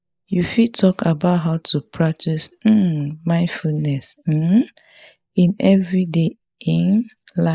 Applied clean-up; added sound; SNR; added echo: neural mask model Resemble Enhance denoiser.